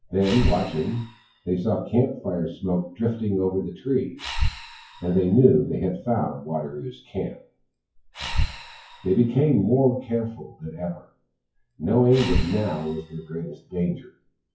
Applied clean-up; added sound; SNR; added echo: classical method WPE with log-MMSE.